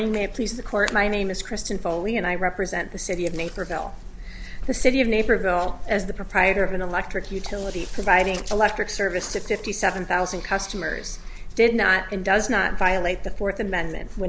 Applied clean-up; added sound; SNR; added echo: none; none; none; none.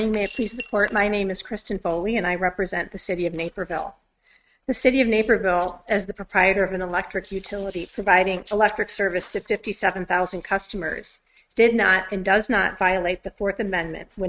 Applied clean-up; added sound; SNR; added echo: neural mask model RNNoise.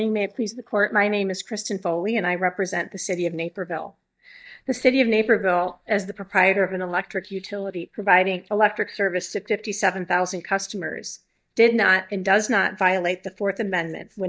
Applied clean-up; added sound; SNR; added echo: neural mask model DeepFilterNet 3.